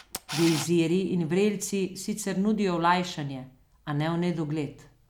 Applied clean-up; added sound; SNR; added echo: none; Camera; 16 dB; none.